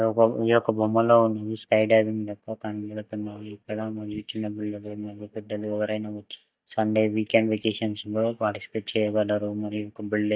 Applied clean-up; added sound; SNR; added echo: neural mask model DeepFilterNet 3.